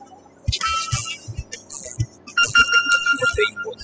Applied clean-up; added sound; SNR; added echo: classical method spectral subtraction.